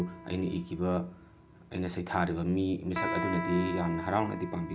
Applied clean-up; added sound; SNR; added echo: none; Electric guitar; 8 dB; none.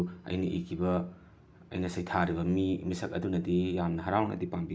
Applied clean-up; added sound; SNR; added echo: none; none; none; none.